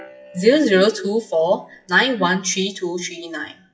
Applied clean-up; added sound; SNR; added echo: classical method WPE with log-MMSE.